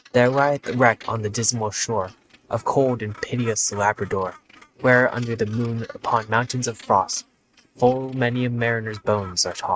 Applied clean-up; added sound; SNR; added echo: neural mask model RNNoise.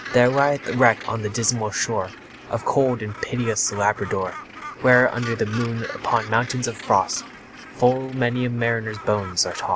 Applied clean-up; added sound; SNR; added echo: none; Gull, seagull; 15 dB; none.